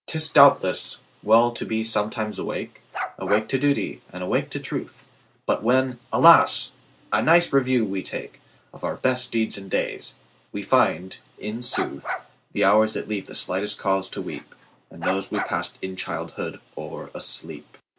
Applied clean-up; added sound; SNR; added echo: none; Bark; 7 dB; none.